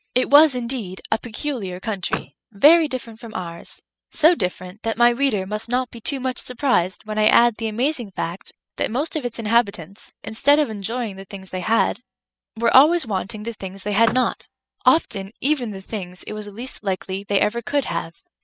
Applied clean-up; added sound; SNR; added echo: classical method spectral subtraction.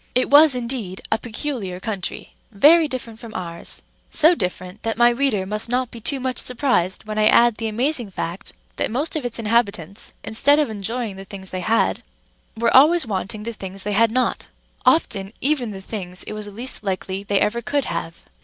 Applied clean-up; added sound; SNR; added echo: none; none; none; none.